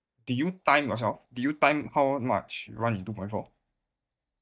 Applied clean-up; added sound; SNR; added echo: neural mask model DeepFilterNet 3.